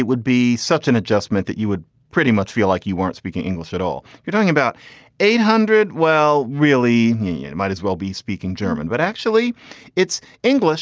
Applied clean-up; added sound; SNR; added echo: none; Brass instrument; 14 dB; none.